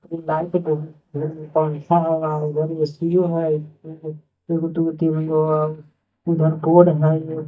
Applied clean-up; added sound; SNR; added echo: neural mask model DeepFilterNet 3.